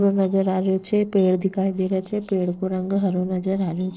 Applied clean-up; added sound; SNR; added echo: neural separator model SepFormer DNS4.